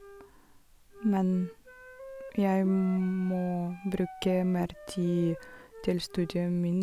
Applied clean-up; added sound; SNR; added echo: none; Wind instrument, woodwind instrument + Wind instrument, woodwind instrument; 18 dB; none.